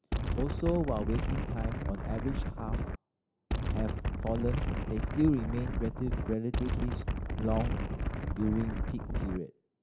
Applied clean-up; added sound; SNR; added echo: none; Wind; -2 dB; none.